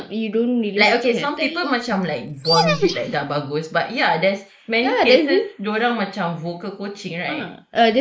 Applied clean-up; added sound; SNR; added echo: neural mask model Resemble Enhance denoiser.